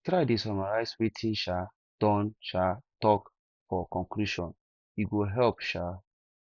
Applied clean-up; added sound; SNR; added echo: neural mask model Resemble Enhance denoiser.